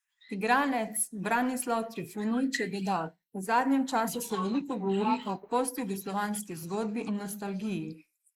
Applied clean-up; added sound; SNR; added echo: neural mask model Resemble Enhance denoiser.